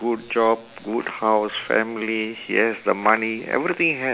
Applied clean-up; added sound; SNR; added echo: none; none; none; none.